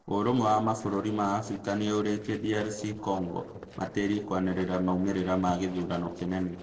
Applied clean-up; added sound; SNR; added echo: neural separator model SepFormer DNS4.